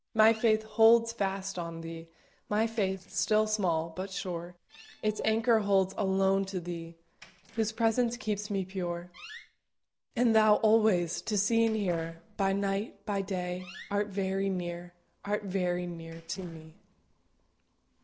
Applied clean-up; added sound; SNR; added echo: neural separator model SepFormer DNS4.